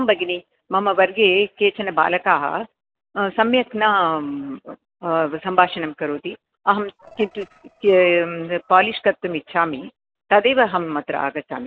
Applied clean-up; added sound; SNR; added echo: neural separator model SepFormer DNS4.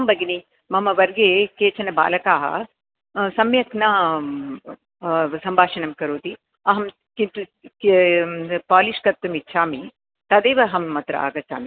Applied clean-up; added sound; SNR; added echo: none; none; none; none.